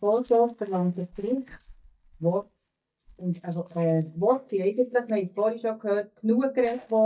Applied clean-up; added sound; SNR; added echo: neural mask model DeepFilterNet 3.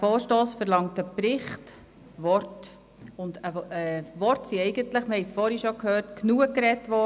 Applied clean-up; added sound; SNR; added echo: none; none; none; none.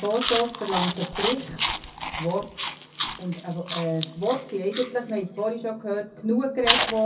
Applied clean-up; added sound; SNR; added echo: none; Chewing, mastication; 4 dB; reverberation time 0.3 s.